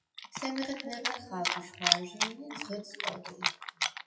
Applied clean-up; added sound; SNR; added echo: classical method WPE with log-MMSE.